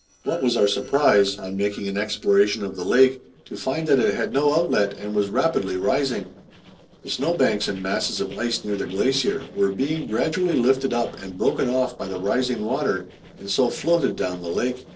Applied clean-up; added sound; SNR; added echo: neural separator model SepFormer DNS4.